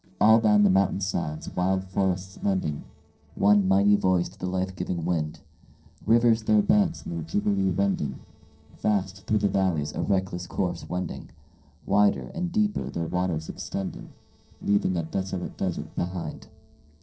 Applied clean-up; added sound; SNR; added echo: neural separator model SepFormer DNS4.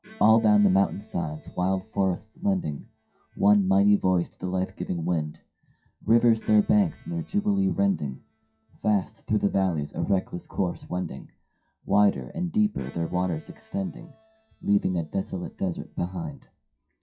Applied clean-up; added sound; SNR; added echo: classical method WPE with log-MMSE.